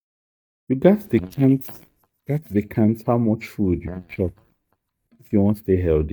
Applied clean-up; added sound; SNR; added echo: neural mask model DeepFilterNet 3.